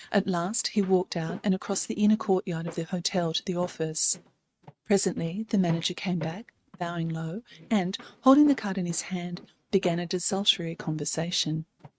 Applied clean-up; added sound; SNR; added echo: neural mask model RNNoise.